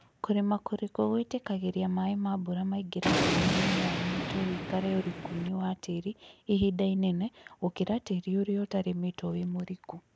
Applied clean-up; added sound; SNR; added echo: none; Thunder; -1 dB; none.